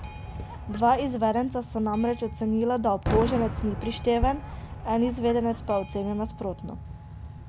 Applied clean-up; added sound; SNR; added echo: none; Boat, Water vehicle + Fireworks; 8 dB; none.